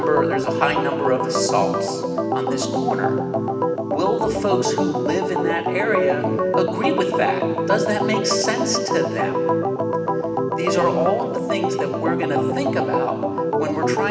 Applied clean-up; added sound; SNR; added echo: none; Organ; -3 dB; none.